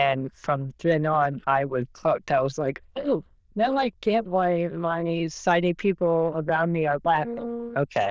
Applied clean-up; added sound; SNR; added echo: neural diffusion model UNIVERSE++.